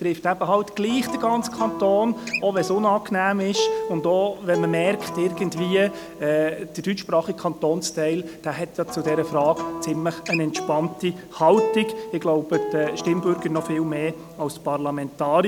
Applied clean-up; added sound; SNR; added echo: none; Acoustic guitar; 9 dB; none.